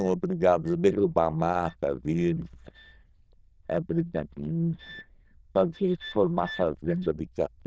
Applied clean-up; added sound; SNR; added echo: neural diffusion model UNIVERSE++.